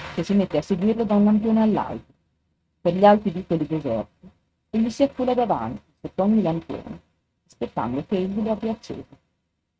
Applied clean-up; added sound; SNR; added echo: neural mask model RNNoise.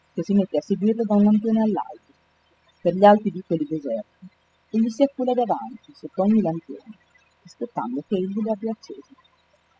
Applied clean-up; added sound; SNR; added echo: classical method spectral subtraction.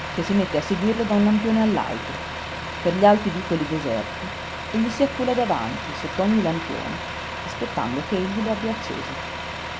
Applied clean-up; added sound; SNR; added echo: none; Truck; 7 dB; none.